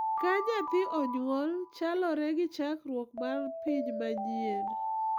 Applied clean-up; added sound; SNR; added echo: none; Alarm; 4 dB; none.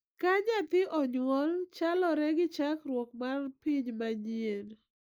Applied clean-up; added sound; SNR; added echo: neural mask model Resemble Enhance denoiser.